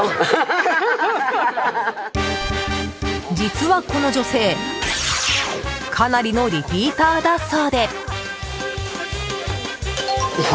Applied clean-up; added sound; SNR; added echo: none; Gunshot, gunfire; 17 dB; none.